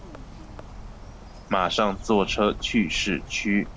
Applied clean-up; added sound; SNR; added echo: none; Bird; 13 dB; none.